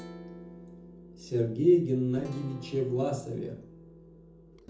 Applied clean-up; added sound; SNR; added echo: none; Guitar; 16 dB; reverberation time 0.5 s.